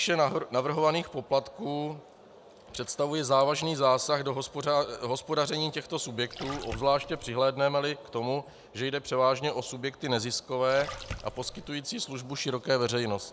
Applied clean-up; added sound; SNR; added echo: none; Splash, splatter; 12 dB; none.